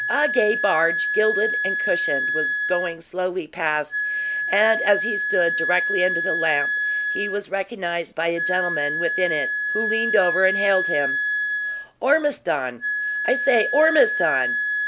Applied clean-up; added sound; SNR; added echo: none; Wind instrument, woodwind instrument; 1 dB; none.